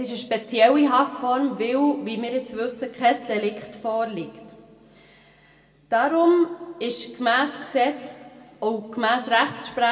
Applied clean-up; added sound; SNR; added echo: none; none; none; reverberation time 1.6 s.